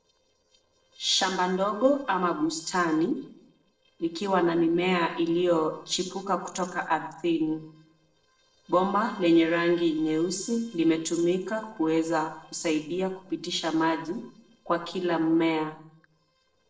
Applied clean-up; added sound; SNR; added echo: neural separator model SepFormer DNS4.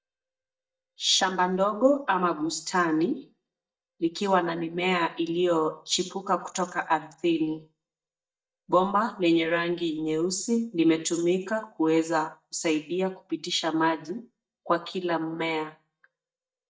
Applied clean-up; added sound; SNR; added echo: neural mask model DeepFilterNet 3.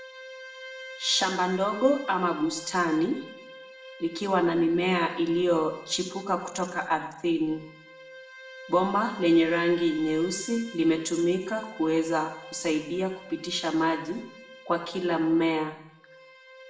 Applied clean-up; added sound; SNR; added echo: none; Bowed string instrument; 18 dB; reverberation time 0.8 s.